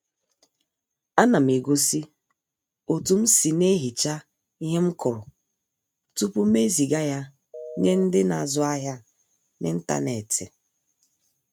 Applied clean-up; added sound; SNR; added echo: neural mask model RNNoise.